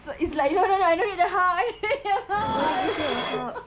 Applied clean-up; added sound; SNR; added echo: none; Dishes, pots, and pans; 10 dB; none.